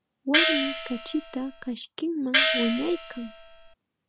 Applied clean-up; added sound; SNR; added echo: none; Gong; -3 dB; none.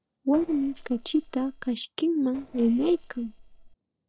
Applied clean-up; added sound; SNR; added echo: neural separator model SepFormer DNS4.